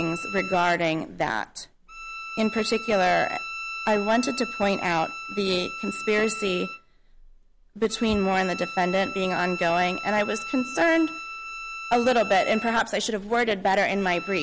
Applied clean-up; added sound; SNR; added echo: none; Bowed string instrument; 11 dB; none.